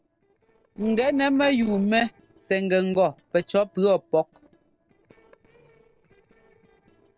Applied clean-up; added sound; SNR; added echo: neural separator model SepFormer DNS4.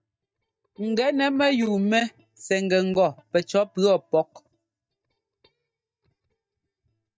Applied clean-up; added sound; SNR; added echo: neural mask model DeepFilterNet 3.